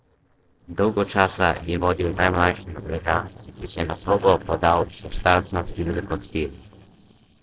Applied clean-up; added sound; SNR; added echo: neural separator model SepFormer DNS4.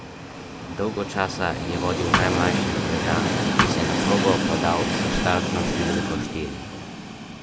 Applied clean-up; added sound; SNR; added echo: none; Thump, thud + Train; -3 dB; none.